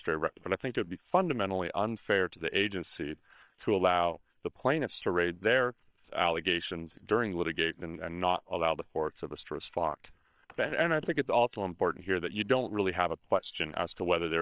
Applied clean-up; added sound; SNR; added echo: neural separator model SepFormer WHAM!.